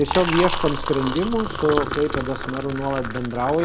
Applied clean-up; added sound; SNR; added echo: none; Liquid; 5 dB; none.